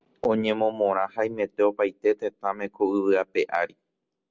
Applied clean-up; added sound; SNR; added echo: none; none; none; none.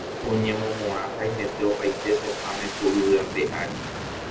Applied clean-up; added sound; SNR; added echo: none; Aircraft; 6 dB; reverberation time 0.2 s.